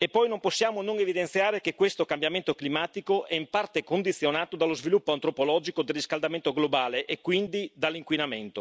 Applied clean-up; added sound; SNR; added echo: none; none; none; none.